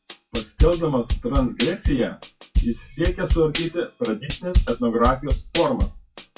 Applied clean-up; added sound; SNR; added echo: classical method WPE with log-MMSE.